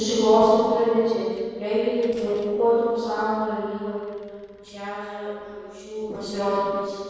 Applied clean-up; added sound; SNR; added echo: neural separator model SepFormer DNS4.